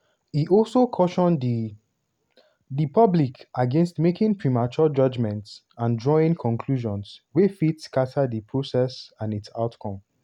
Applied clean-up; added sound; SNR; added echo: none; none; none; none.